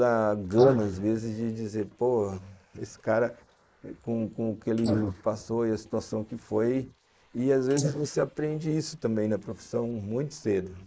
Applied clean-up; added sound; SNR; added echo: neural mask model Resemble Enhance denoiser.